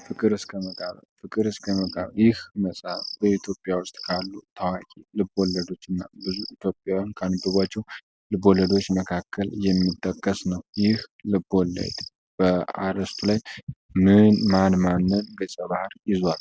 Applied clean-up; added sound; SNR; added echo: none; none; none; none.